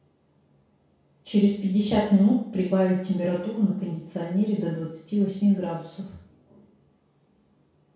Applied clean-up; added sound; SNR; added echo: none; none; none; reverberation time 0.6 s.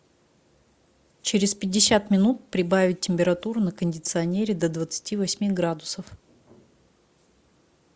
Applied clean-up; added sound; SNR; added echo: none; none; none; none.